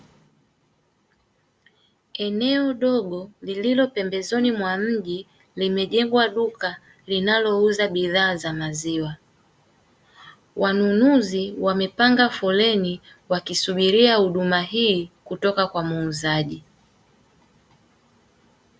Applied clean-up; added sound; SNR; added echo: none; Wind instrument, woodwind instrument; 18 dB; none.